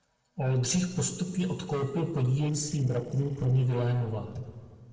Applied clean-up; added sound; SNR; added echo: neural separator model SepFormer DNS4.